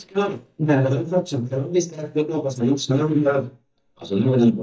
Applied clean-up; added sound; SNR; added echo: neural mask model DeepFilterNet 3.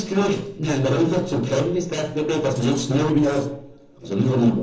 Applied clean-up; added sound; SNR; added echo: neural separator model SepFormer DNS4.